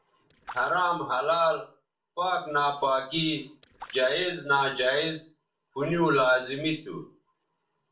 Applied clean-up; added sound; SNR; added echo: neural separator model SepFormer DNS4.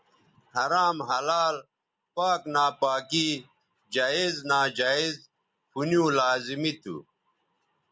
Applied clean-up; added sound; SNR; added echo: none; none; none; none.